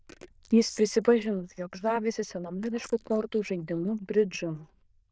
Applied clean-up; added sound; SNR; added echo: neural diffusion model UNIVERSE++.